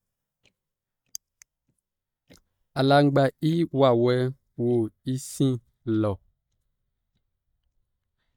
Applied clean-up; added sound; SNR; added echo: neural mask model DeepFilterNet 3.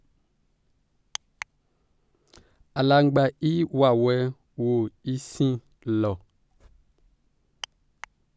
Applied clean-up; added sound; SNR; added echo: none; none; none; none.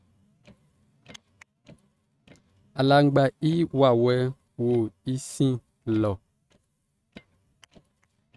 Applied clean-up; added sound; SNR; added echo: neural mask model RNNoise.